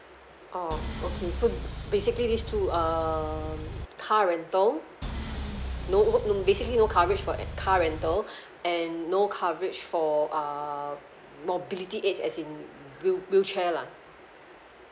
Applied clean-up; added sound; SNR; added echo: none; Engine; 7 dB; none.